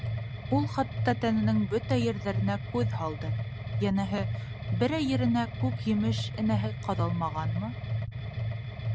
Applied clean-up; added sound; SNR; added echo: none; Mechanisms; 1 dB; none.